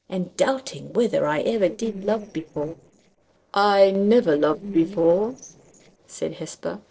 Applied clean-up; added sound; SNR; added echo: neural separator model SepFormer DNS4.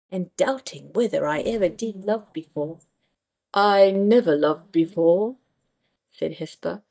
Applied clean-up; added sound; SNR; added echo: neural mask model DeepFilterNet 3.